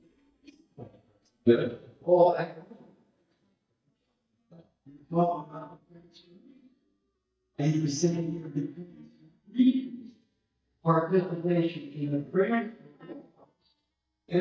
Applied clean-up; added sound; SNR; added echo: neural mask model DeepFilterNet 3.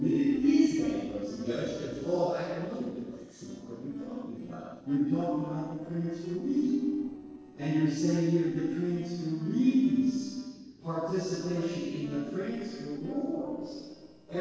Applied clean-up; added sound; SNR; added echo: neural separator model SepFormer DNS4.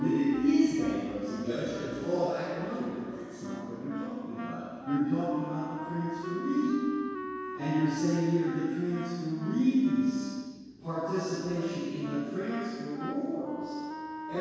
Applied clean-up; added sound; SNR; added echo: none; Wind instrument, woodwind instrument; 10 dB; reverberation time 2.0 s.